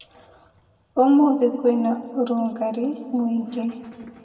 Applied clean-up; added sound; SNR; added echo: none; none; none; reverberation time 1.8 s.